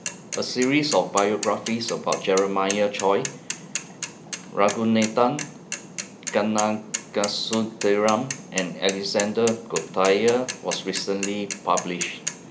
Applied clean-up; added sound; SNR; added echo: none; Mechanisms / Bicycle; 11 dB; none.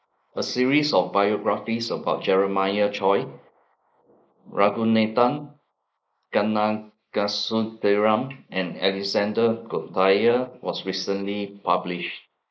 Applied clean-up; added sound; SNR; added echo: neural mask model Resemble Enhance denoiser.